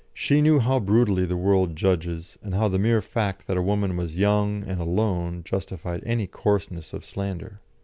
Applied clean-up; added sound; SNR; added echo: none; none; none; none.